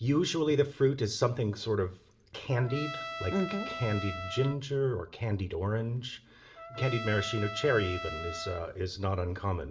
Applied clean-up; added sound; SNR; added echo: none; Trumpet; 11 dB; reverberation time 0.4 s.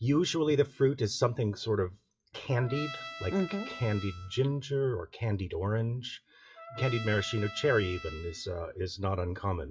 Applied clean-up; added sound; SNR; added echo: classical method WPE with log-MMSE.